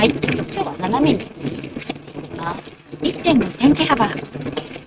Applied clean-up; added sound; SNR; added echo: neural mask model RNNoise.